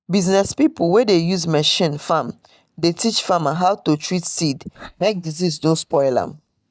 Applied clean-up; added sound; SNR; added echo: neural mask model DeepFilterNet 3.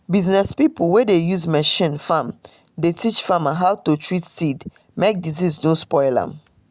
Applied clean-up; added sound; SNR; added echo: none; none; none; none.